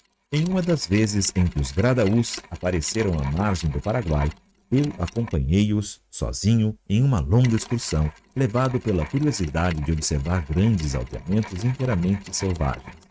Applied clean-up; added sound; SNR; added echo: neural mask model RNNoise.